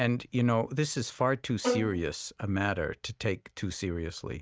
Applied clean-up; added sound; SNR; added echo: neural mask model RNNoise.